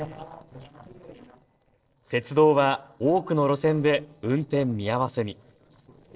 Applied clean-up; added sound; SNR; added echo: neural separator model SepFormer DNS4.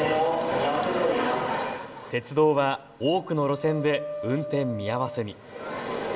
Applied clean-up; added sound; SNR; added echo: none; Wind instrument, woodwind instrument; 12 dB; reverberation time 1.0 s.